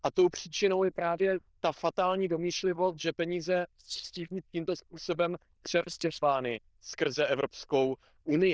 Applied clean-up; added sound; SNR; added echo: neural diffusion model UNIVERSE++.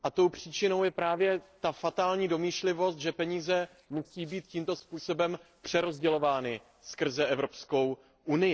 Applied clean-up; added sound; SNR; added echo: neural separator model SepFormer DNS4.